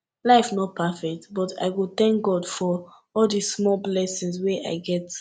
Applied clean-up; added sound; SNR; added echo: none; none; none; none.